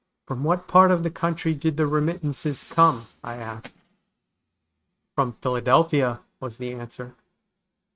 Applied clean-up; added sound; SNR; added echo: neural mask model RNNoise.